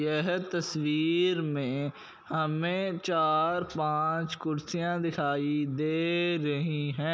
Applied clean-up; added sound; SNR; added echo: none; none; none; none.